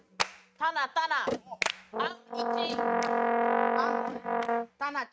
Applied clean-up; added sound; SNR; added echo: neural mask model RNNoise.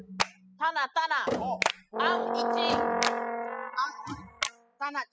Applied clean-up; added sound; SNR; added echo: classical method spectral subtraction.